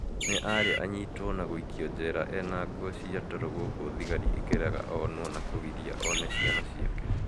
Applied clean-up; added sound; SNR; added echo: none; Waves, surf + Bird; -3 dB; none.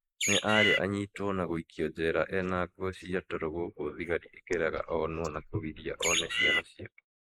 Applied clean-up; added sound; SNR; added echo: neural mask model Resemble Enhance denoiser.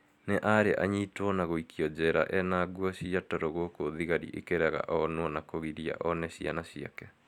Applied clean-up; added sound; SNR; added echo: none; none; none; none.